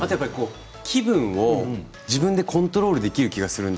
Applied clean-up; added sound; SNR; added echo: none; none; none; none.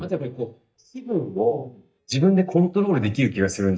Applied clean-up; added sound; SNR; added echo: neural mask model DeepFilterNet 3.